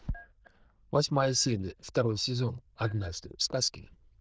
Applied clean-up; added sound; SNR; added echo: neural diffusion model UNIVERSE++.